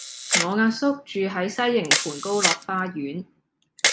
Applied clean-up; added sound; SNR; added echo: none; Camera; 1 dB; none.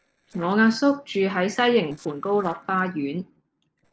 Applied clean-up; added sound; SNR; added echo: neural separator model SepFormer DNS4.